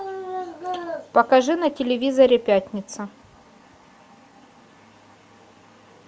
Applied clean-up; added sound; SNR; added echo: none; none; none; none.